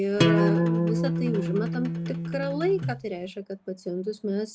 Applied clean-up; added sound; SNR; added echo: none; Acoustic guitar; -4 dB; none.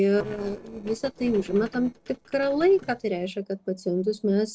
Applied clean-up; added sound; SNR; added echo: neural separator model SepFormer DNS4.